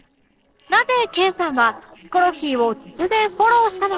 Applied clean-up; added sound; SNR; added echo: neural separator model SepFormer DNS4.